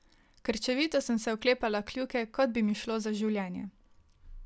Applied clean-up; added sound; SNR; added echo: none; none; none; none.